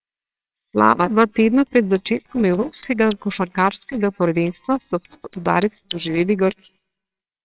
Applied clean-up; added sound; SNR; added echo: neural separator model SepFormer WHAMR!.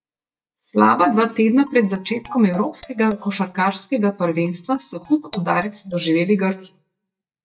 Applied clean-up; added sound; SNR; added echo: neural mask model DeepFilterNet 3.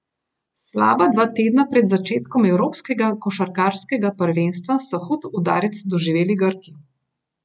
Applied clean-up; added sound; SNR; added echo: none; none; none; none.